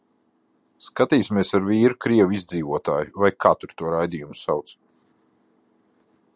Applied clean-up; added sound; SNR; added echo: none; none; none; none.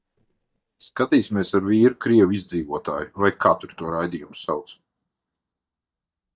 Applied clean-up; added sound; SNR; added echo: neural mask model DeepFilterNet 3.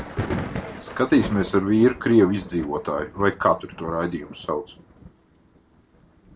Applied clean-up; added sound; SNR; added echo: none; Thunder; 12 dB; reverberation time 0.2 s.